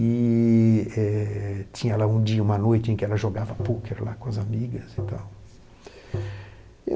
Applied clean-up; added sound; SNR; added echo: none; Tap; 10 dB; none.